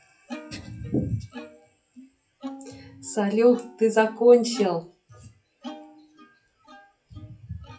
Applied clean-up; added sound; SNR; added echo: classical method WPE with log-MMSE.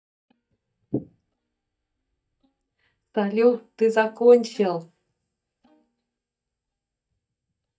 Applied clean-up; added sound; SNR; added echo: neural mask model DeepFilterNet 3.